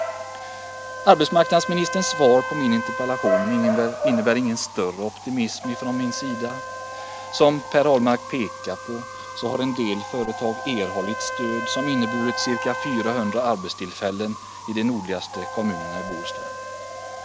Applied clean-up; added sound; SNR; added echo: none; Trumpet + Bark / Motor vehicle (road) / Siren; 7 dB; none.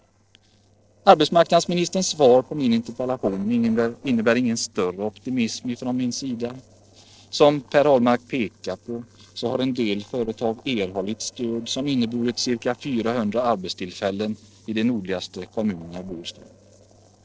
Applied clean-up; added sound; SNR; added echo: neural separator model SepFormer DNS4.